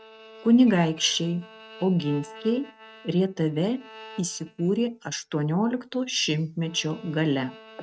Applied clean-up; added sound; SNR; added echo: neural mask model RNNoise.